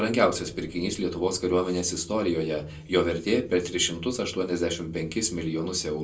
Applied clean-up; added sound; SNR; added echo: none; none; none; reverberation time 0.2 s.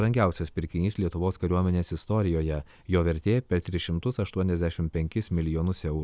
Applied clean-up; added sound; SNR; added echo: none; none; none; none.